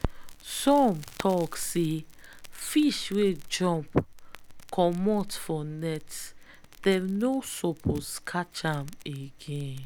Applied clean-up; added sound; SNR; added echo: none; Crackle; 13 dB; none.